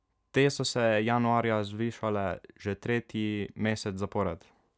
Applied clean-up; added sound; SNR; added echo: none; none; none; none.